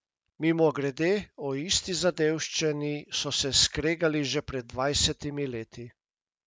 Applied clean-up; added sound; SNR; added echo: none; none; none; none.